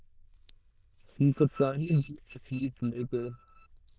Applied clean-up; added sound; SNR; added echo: neural diffusion model UNIVERSE++.